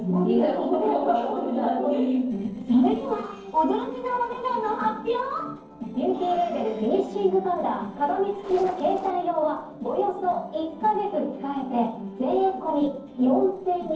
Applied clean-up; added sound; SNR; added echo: neural separator model SepFormer DNS4.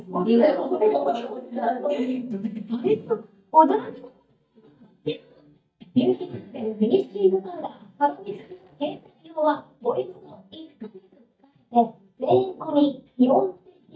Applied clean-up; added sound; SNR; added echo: neural mask model DeepFilterNet 3.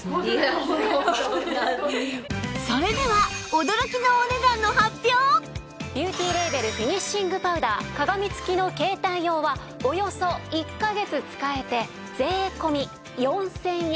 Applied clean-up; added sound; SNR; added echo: none; none; none; none.